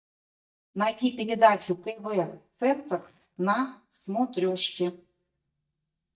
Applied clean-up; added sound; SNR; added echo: neural mask model DeepFilterNet 3.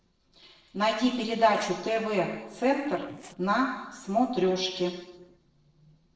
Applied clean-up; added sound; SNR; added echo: neural separator model SepFormer DNS4.